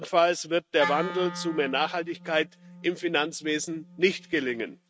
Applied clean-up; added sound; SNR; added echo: neural mask model RNNoise.